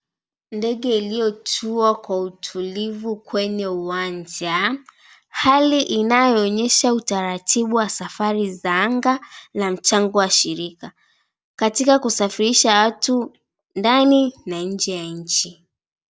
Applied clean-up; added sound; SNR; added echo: none; none; none; none.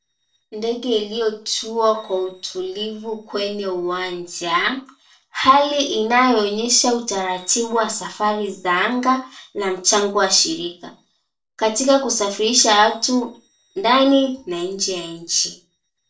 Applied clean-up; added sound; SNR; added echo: neural separator model SepFormer DNS4.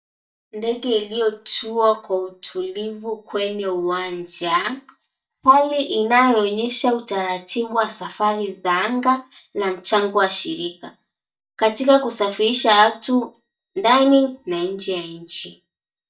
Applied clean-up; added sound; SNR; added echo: neural mask model DeepFilterNet 3.